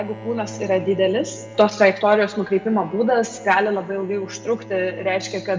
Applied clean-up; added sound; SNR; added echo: none; Bowed string instrument; 17 dB; reverberation time 1.2 s.